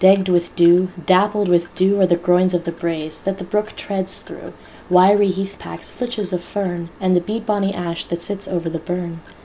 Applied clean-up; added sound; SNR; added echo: none; none; none; none.